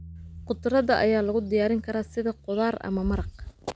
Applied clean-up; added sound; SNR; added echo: none; Bass guitar; 19 dB; none.